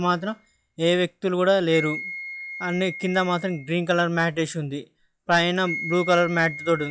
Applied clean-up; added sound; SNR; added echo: classical method log-MMSE.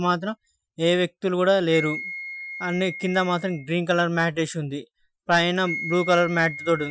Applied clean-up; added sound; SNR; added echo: classical method Wiener filter.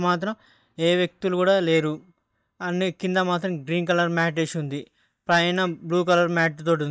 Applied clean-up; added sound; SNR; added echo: neural mask model DeepFilterNet 3.